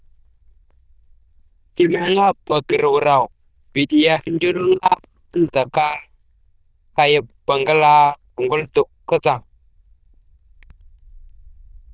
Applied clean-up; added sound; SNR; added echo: neural diffusion model UNIVERSE++.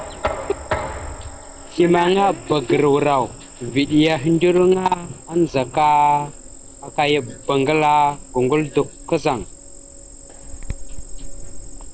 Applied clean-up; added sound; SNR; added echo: none; Cricket + Knock; 12 dB; none.